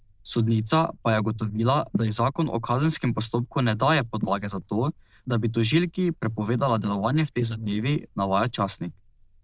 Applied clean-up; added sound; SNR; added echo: neural diffusion model UNIVERSE++.